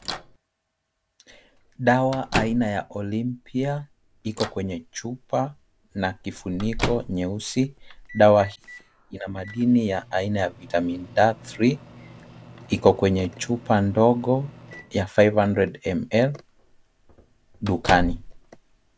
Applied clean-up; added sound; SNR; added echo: none; Microwave oven; 13 dB; none.